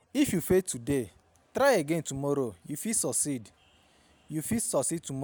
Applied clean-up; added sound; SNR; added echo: none; none; none; none.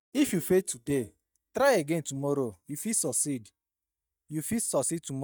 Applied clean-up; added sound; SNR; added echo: neural mask model DeepFilterNet 3.